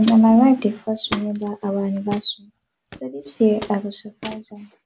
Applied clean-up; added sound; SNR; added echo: none; Walk, footsteps; 17 dB; none.